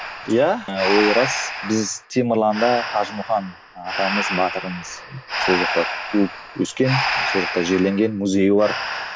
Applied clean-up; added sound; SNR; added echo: none; Breathing; 5 dB; none.